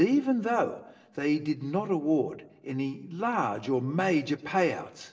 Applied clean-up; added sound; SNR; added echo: none; none; none; reverberation time 0.8 s.